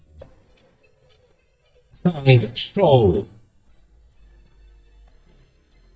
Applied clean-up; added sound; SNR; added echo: neural mask model DeepFilterNet 3.